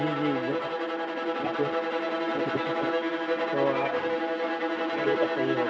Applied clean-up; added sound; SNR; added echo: none; Bowed string instrument; -5 dB; none.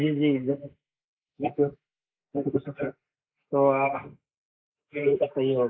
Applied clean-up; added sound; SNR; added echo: neural mask model Resemble Enhance denoiser.